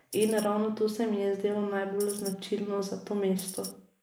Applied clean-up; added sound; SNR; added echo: neural mask model Resemble Enhance denoiser.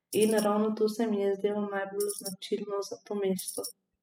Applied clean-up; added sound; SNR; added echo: classical method spectral subtraction.